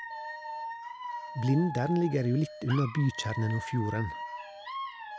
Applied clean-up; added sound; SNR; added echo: none; Alarm / Dog; 9 dB; none.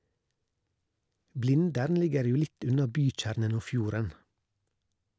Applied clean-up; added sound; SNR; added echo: none; none; none; none.